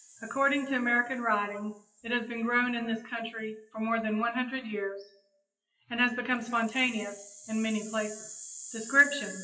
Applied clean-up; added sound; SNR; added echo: classical method WPE with log-MMSE.